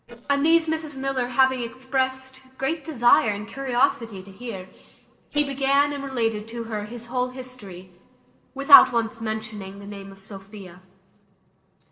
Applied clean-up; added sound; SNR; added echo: neural separator model SepFormer DNS4.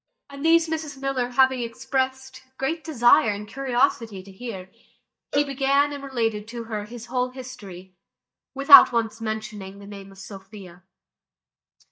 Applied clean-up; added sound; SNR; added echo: neural mask model DeepFilterNet 3.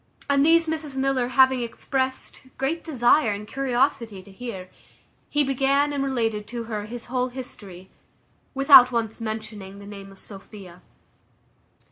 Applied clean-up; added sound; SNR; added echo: none; none; none; none.